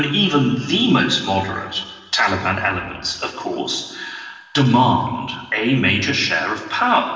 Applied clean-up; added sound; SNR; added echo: none; none; none; reverberation time 1.4 s.